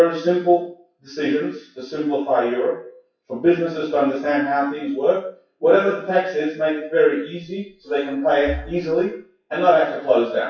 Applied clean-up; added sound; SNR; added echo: classical method WPE with log-MMSE.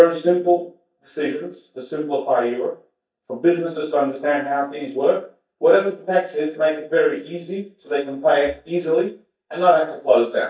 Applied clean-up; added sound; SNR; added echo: neural mask model DeepFilterNet 3.